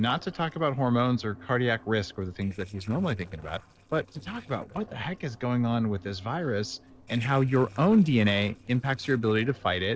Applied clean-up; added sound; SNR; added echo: neural separator model SepFormer DNS4.